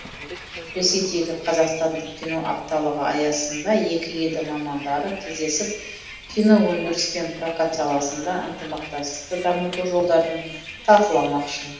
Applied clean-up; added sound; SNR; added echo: none; Bus; 15 dB; reverberation time 0.8 s.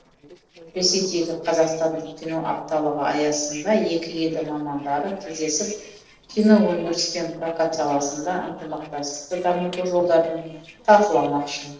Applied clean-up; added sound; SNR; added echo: neural separator model SepFormer DNS4.